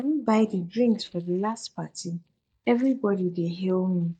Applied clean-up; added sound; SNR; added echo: neural mask model DeepFilterNet 3.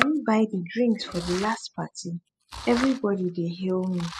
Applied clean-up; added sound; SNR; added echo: classical method spectral subtraction.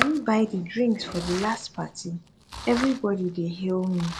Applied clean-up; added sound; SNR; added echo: none; Domestic sounds, home sounds; 10 dB; none.